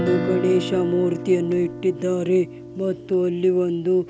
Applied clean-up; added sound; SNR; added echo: none; Guitar; 9 dB; none.